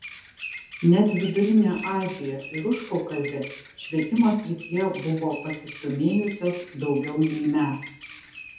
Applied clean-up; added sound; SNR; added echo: none; Bird vocalization, bird call, bird song; 16 dB; reverberation time 0.5 s.